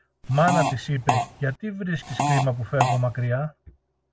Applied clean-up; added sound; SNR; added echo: none; Fart; 1 dB; none.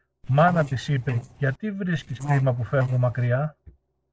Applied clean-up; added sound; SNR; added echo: neural separator model SepFormer DNS4.